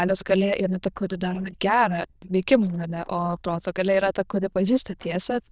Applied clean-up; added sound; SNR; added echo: neural diffusion model UNIVERSE++.